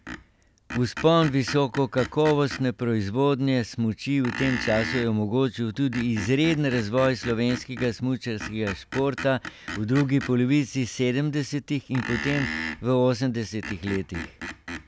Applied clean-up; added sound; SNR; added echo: none; Screech; 12 dB; none.